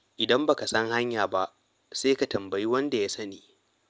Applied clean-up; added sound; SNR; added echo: none; none; none; none.